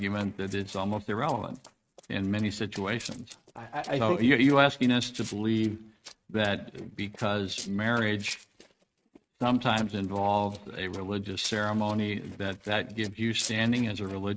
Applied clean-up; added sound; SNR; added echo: neural mask model RNNoise.